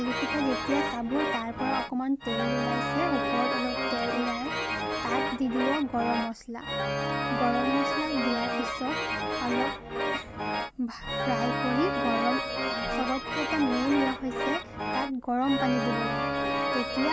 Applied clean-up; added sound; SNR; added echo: none; Organ; -1 dB; none.